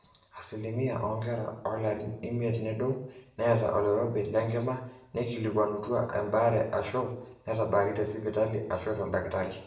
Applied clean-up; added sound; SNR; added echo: none; none; none; reverberation time 0.7 s.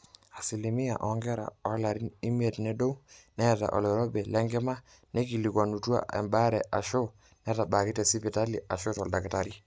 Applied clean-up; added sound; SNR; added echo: none; none; none; none.